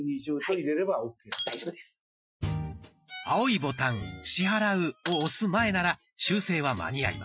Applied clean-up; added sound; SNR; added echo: classical method Wiener filter.